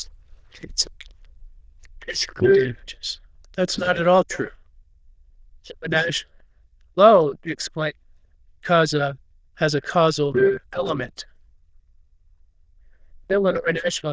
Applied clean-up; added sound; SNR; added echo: neural diffusion model UNIVERSE++.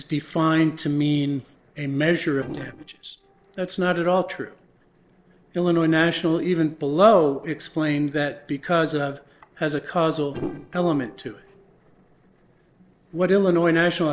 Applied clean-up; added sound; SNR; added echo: neural separator model SepFormer DNS4.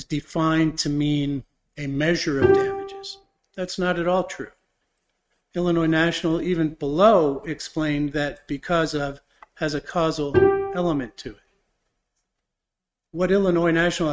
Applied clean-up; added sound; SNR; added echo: neural mask model RNNoise.